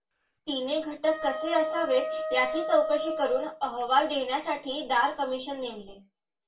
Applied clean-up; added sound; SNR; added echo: none; Wind instrument, woodwind instrument; 6 dB; reverberation time 0.2 s.